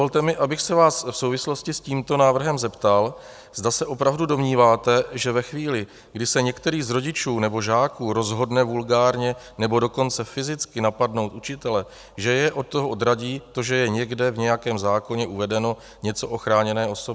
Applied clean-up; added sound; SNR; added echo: none; none; none; none.